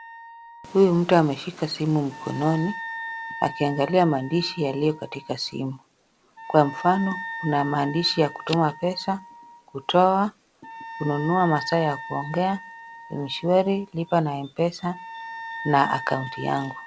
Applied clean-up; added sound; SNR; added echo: none; Wind instrument, woodwind instrument; 14 dB; none.